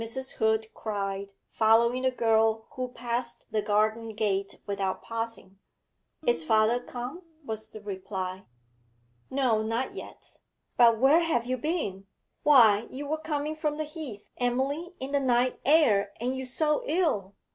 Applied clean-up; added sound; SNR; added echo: none; Guitar; 20 dB; none.